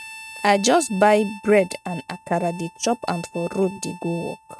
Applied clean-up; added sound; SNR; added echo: neural mask model RNNoise.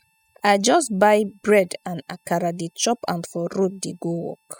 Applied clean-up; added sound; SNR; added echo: classical method spectral subtraction.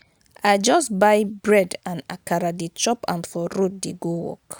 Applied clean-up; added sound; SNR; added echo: none; none; none; none.